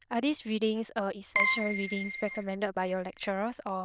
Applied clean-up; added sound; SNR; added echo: neural diffusion model UNIVERSE++.